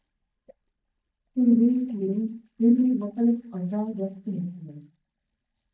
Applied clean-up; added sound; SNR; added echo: neural mask model DeepFilterNet 3.